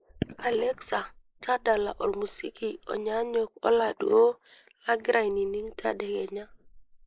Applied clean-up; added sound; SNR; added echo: neural mask model Resemble Enhance denoiser.